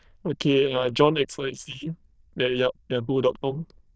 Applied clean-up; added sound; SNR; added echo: neural diffusion model UNIVERSE++.